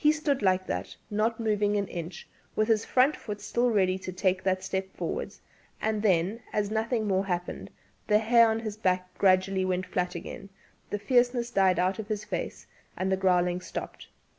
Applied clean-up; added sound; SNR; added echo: none; none; none; none.